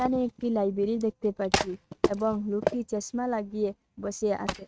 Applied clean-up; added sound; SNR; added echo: neural mask model RNNoise.